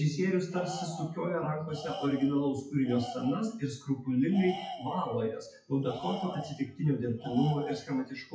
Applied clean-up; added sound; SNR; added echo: classical method WPE with log-MMSE.